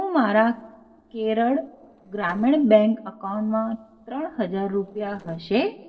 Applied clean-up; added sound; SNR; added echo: neural separator model SepFormer DNS4.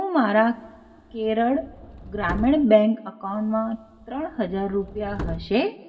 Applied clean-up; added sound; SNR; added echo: none; Subway, metro, underground; 14 dB; reverberation time 1.7 s.